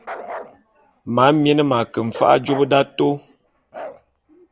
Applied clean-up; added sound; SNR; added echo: none; Bark; 17 dB; none.